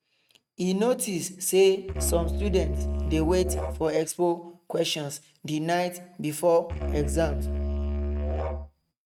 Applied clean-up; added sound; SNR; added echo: neural mask model RNNoise.